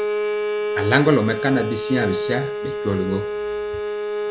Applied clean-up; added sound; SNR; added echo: none; Bowed string instrument; 2 dB; none.